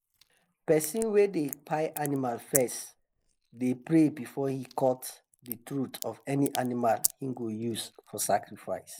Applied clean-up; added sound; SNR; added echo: neural mask model Resemble Enhance denoiser.